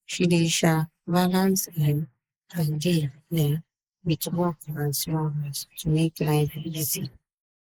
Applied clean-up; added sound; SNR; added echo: neural mask model Resemble Enhance denoiser.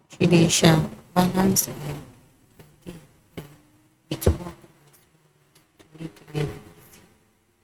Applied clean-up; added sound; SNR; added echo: neural mask model RNNoise.